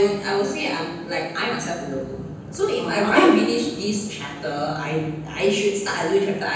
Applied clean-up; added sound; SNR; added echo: none; none; none; reverberation time 0.9 s.